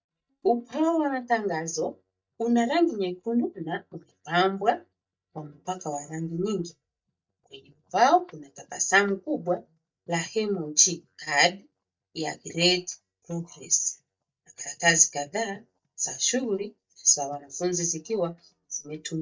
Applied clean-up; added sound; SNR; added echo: neural mask model DeepFilterNet 3.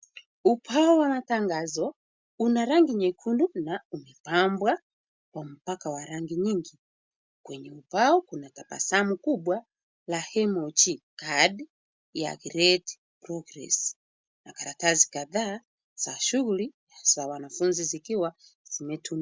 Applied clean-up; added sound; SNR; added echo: none; none; none; none.